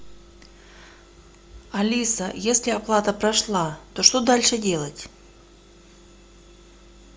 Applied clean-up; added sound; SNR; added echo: none; none; none; none.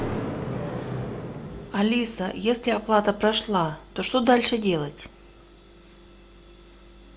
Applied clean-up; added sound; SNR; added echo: none; Thunder; 12 dB; none.